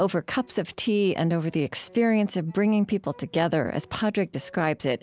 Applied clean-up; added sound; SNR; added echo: none; none; none; none.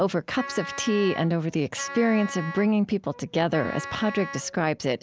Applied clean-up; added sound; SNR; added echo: none; Wind instrument, woodwind instrument; 12 dB; none.